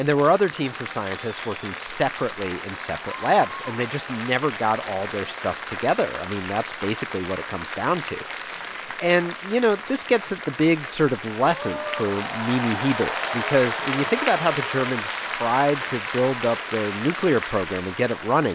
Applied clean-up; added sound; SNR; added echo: none; Applause; 7 dB; none.